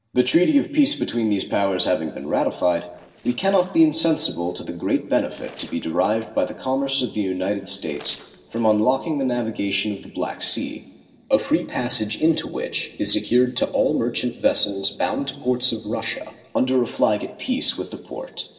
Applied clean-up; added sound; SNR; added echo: neural separator model SepFormer DNS4.